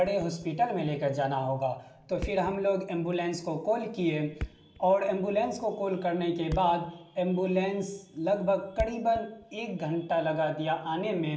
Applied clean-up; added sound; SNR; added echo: none; Thump, thud; 17 dB; reverberation time 0.6 s.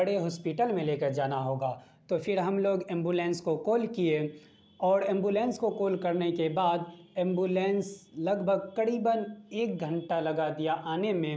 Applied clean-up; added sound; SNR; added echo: none; none; none; none.